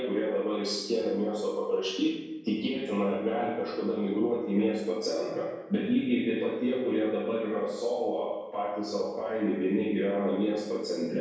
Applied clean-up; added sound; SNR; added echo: none; none; none; reverberation time 1.0 s.